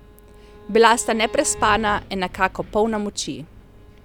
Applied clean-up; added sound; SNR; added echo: none; Bowed string instrument + Wind; 17 dB; none.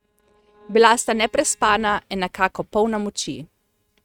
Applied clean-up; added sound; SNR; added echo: neural mask model RNNoise.